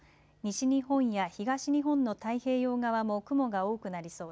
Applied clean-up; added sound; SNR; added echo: none; none; none; none.